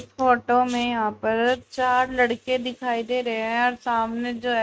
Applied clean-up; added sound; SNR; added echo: neural mask model RNNoise.